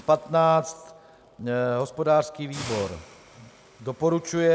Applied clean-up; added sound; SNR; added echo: none; Hiss; 20 dB; none.